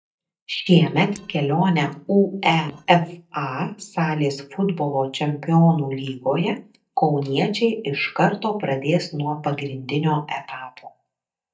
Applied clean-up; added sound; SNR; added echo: neural mask model DeepFilterNet 3.